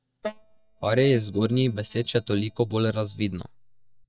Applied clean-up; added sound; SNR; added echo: neural mask model DeepFilterNet 3.